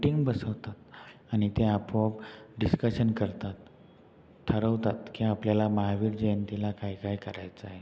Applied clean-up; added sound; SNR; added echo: none; none; none; none.